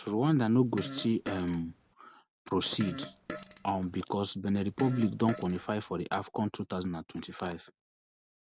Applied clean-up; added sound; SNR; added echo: none; Fart; 13 dB; none.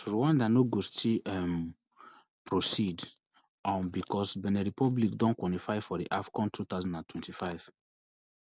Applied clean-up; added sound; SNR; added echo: none; none; none; none.